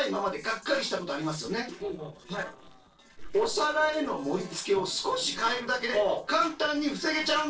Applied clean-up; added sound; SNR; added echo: neural separator model SepFormer DNS4.